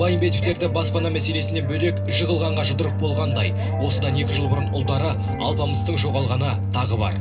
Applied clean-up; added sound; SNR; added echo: none; Organ; 0 dB; reverberation time 0.2 s.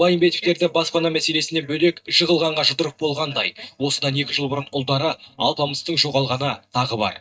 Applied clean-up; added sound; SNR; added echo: neural mask model DeepFilterNet 3.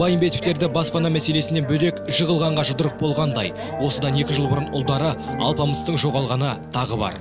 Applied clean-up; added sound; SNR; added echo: none; none; none; none.